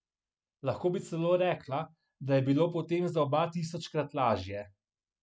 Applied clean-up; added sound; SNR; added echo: none; none; none; none.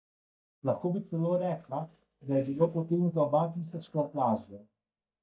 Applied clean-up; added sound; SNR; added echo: neural mask model DeepFilterNet 3.